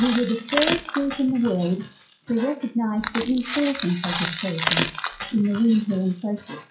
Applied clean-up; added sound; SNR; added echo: classical method WPE with log-MMSE.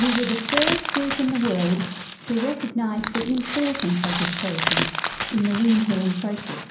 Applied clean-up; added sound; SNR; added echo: none; Crushing; 5 dB; reverberation time 0.6 s.